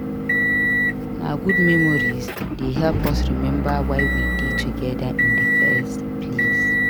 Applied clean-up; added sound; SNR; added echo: none; Motor vehicle (road) / Engine; -5 dB; none.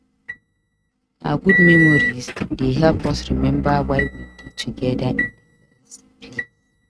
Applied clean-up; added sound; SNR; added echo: neural mask model RNNoise.